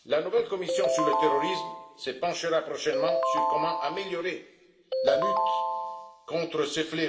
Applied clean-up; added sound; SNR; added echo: none; Ringtone; -1 dB; reverberation time 1.7 s.